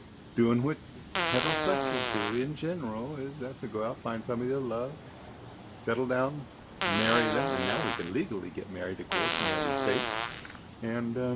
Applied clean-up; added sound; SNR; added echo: none; Fart; -1 dB; none.